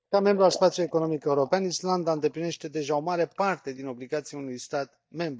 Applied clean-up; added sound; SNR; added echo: neural mask model DeepFilterNet 3.